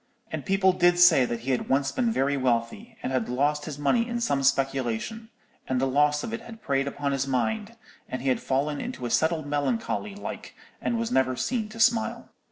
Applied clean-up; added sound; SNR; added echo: none; none; none; none.